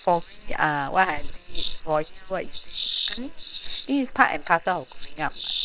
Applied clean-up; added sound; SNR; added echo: neural separator model SepFormer WHAM!.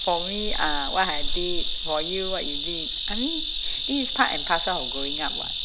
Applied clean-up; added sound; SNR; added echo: none; Insect; -2 dB; none.